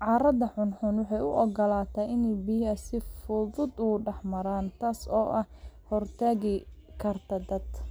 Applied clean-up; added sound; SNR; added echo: none; none; none; none.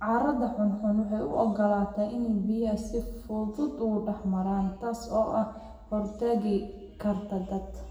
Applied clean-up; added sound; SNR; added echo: none; none; none; reverberation time 1.0 s.